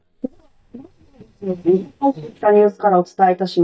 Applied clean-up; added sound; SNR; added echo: neural mask model DeepFilterNet 3.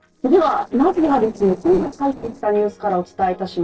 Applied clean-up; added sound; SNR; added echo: neural separator model SepFormer DNS4.